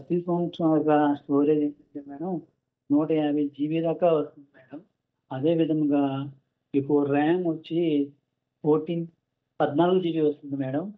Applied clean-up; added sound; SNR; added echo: neural mask model DeepFilterNet 3.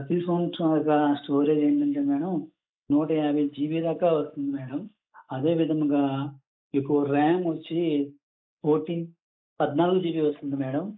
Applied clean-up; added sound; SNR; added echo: neural mask model Resemble Enhance denoiser.